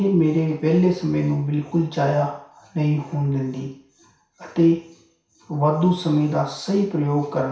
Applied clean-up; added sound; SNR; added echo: none; none; none; reverberation time 0.6 s.